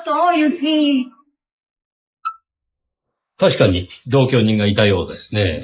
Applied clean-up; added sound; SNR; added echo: neural mask model Resemble Enhance denoiser.